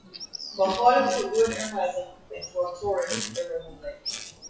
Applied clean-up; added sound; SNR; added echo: classical method WPE with log-MMSE.